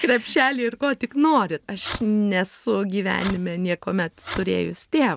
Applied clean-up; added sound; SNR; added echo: none; Fireworks; 15 dB; none.